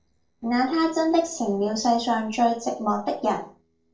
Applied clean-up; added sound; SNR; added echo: neural separator model SepFormer DNS4.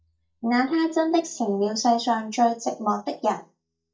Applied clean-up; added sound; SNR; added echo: neural mask model DeepFilterNet 3.